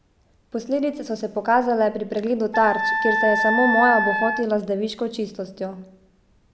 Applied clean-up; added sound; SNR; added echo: none; Wind instrument, woodwind instrument; 0 dB; none.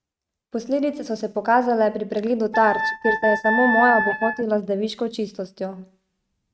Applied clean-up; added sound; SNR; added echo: neural mask model RNNoise.